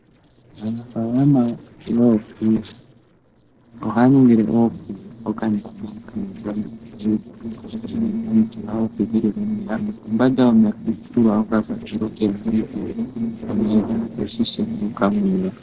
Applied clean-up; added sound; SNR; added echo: neural separator model SepFormer DNS4.